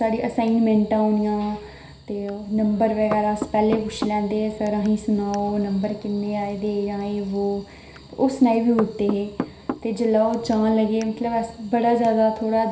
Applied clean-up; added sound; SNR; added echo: none; Knock / Wood; 13 dB; reverberation time 0.5 s.